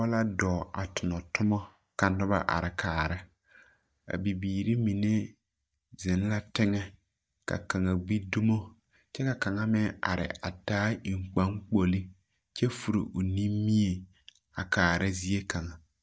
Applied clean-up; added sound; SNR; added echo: neural mask model DeepFilterNet 3.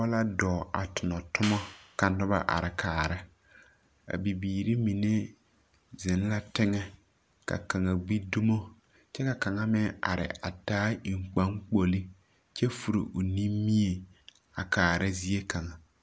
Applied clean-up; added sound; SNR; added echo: none; Clapping; 10 dB; none.